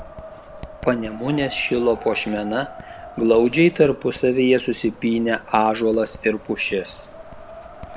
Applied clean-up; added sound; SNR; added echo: none; Wind + Writing; 17 dB; none.